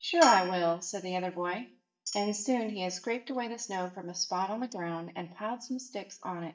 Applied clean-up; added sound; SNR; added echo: neural mask model DeepFilterNet 3.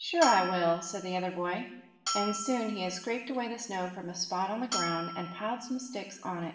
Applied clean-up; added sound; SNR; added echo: none; Bell; 7 dB; reverberation time 0.9 s.